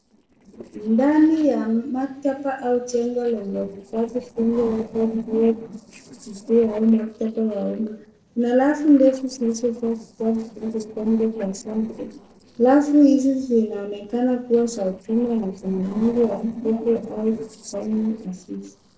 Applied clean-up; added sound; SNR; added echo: neural separator model SepFormer DNS4.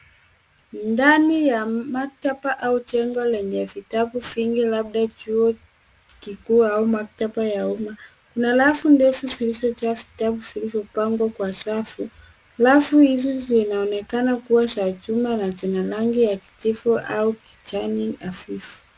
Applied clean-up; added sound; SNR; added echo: none; none; none; none.